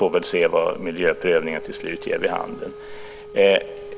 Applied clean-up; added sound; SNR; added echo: none; Wind instrument, woodwind instrument; 15 dB; none.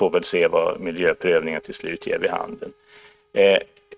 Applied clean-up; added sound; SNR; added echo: neural mask model RNNoise.